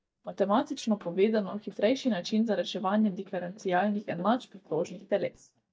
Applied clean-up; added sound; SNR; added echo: neural mask model DeepFilterNet 3.